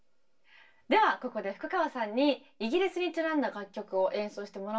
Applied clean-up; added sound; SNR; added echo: none; none; none; reverberation time 0.2 s.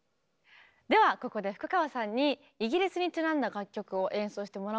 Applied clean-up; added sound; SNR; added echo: none; none; none; none.